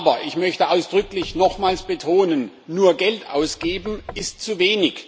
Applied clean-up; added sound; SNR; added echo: none; Knock / Wood; 19 dB; none.